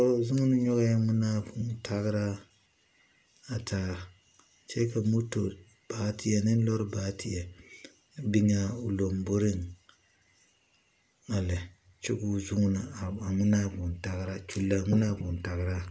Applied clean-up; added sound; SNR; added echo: none; none; none; none.